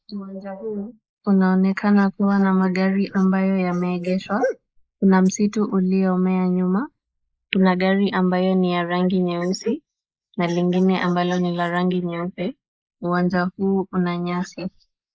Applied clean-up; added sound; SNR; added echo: neural mask model Resemble Enhance denoiser.